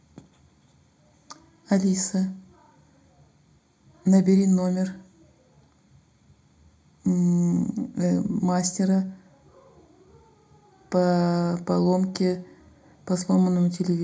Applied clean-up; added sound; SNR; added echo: none; none; none; reverberation time 0.2 s.